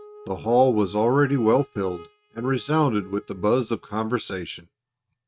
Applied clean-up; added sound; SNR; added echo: neural mask model RNNoise.